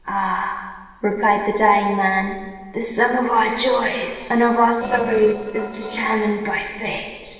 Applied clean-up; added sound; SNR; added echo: neural separator model SepFormer DNS4.